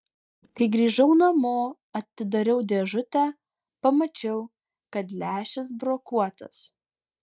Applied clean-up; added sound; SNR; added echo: neural mask model DeepFilterNet 3.